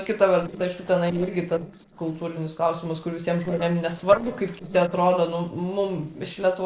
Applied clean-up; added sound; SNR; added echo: neural separator model SepFormer DNS4.